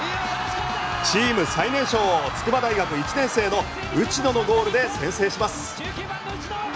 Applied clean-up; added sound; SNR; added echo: none; none; none; none.